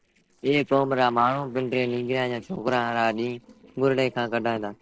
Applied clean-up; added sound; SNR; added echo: neural separator model SepFormer DNS4.